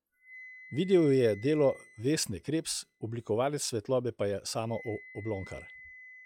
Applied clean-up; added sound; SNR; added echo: classical method log-MMSE.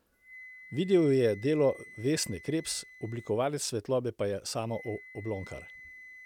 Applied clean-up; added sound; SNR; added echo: none; Wind instrument, woodwind instrument; 20 dB; none.